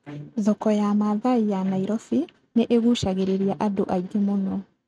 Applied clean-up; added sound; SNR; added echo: neural mask model RNNoise.